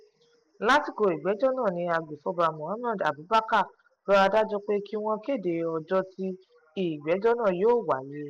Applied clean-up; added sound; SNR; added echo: none; none; none; none.